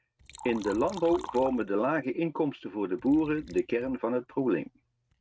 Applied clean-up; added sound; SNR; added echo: neural mask model RNNoise.